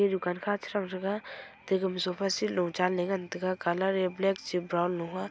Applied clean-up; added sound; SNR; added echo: none; none; none; none.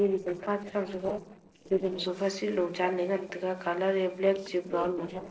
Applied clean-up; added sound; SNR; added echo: neural separator model SepFormer DNS4.